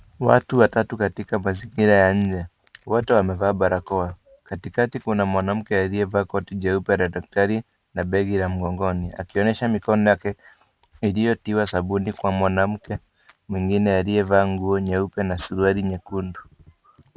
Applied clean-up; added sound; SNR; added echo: none; none; none; none.